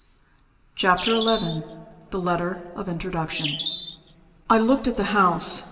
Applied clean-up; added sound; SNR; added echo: none; Bird; 6 dB; reverberation time 3.0 s.